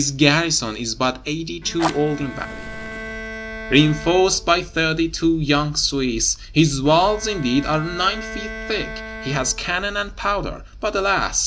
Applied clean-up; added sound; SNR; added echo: none; Bowed string instrument + Fire; 14 dB; none.